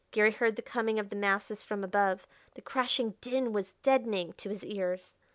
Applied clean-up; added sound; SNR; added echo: none; none; none; none.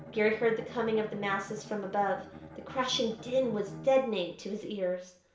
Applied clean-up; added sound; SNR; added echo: none; Bowed string instrument; 16 dB; reverberation time 0.5 s.